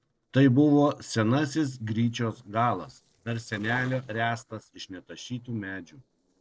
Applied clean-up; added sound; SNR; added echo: neural separator model SepFormer DNS4.